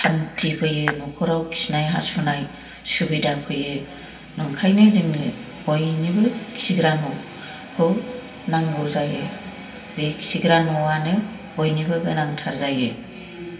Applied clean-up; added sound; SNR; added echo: none; Cutlery, silverware / Dishes, pots, and pans / Chink, clink; 8 dB; reverberation time 0.3 s.